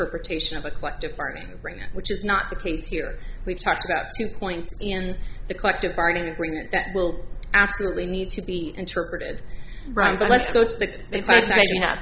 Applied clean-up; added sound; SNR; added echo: none; none; none; none.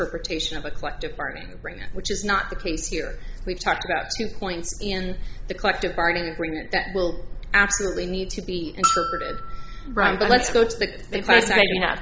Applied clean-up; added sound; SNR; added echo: none; Bell; 5 dB; none.